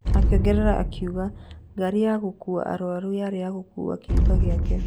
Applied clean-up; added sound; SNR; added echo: none; Explosion; -2 dB; none.